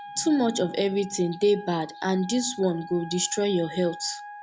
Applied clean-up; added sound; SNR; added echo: none; Wind instrument, woodwind instrument; 15 dB; none.